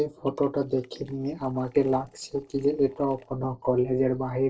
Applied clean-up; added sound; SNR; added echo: neural separator model SepFormer DNS4.